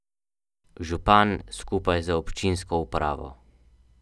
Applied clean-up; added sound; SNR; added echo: none; none; none; none.